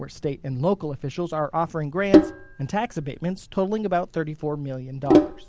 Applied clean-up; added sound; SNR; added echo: none; Sink (filling or washing); -1 dB; none.